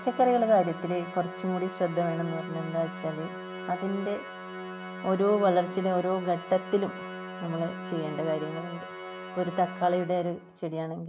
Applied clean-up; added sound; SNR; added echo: none; Organ; 10 dB; none.